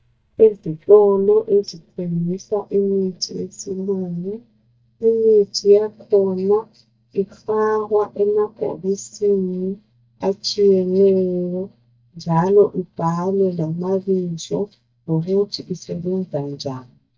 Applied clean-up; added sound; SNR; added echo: neural mask model DeepFilterNet 3.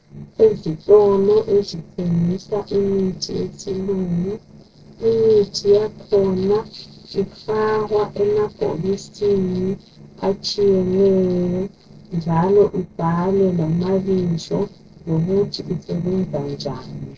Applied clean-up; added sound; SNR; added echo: neural separator model SepFormer DNS4.